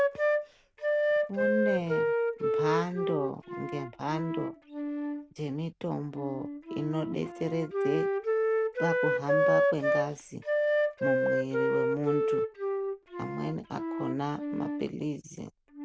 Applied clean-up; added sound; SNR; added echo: none; Wind instrument, woodwind instrument; -5 dB; none.